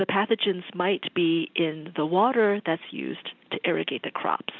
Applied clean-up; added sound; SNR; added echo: none; none; none; none.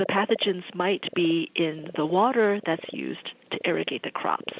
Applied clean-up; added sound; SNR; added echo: none; Frog; 16 dB; none.